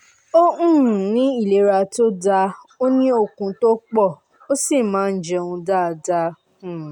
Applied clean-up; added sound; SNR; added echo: none; none; none; none.